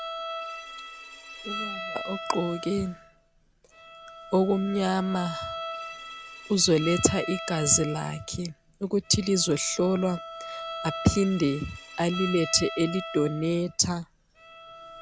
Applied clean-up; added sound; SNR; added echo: none; Bowed string instrument; 10 dB; none.